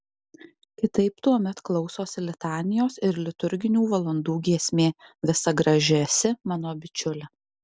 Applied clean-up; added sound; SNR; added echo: none; none; none; none.